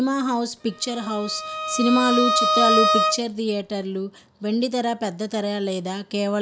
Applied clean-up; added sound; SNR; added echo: none; Bowed string instrument; 0 dB; none.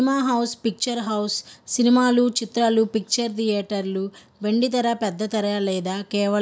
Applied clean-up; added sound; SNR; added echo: none; none; none; none.